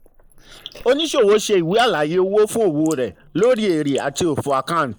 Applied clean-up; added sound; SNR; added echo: neural mask model Resemble Enhance denoiser.